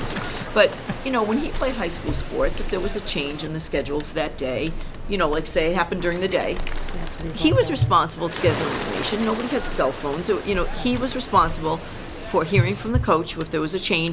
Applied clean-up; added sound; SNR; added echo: none; Bird; 13 dB; none.